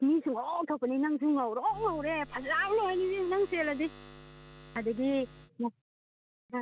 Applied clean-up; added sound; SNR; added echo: none; Buzz; 17 dB; none.